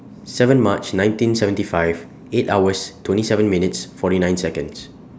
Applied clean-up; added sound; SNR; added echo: none; none; none; none.